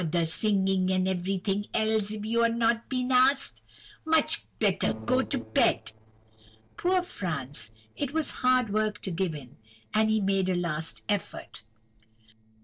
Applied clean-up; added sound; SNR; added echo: neural separator model SepFormer DNS4.